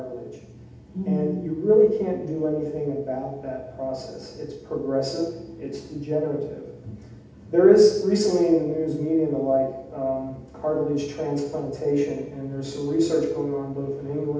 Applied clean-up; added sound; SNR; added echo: none; none; none; reverberation time 0.8 s.